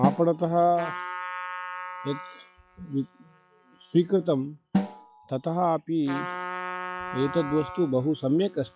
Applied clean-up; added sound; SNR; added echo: classical method log-MMSE.